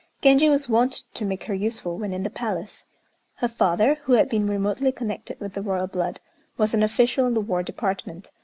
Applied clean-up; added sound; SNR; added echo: none; none; none; none.